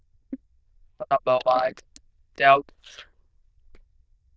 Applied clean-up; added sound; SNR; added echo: neural diffusion model UNIVERSE++.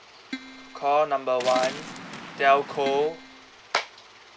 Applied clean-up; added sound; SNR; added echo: none; Waves, surf + Keyboard (musical); 12 dB; none.